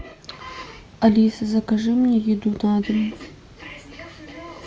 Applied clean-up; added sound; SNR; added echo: none; none; none; none.